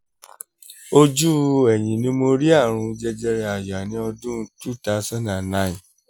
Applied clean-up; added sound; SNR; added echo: none; none; none; none.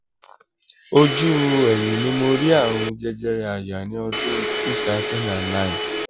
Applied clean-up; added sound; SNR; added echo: none; Domestic sounds, home sounds; 2 dB; none.